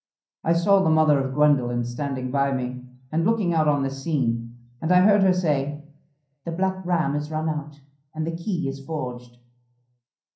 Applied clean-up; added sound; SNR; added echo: none; none; none; reverberation time 0.6 s.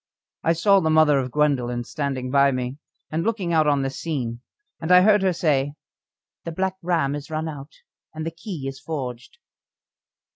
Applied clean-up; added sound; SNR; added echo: none; none; none; none.